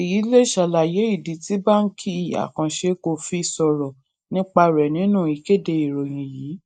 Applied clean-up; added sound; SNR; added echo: neural mask model Resemble Enhance denoiser.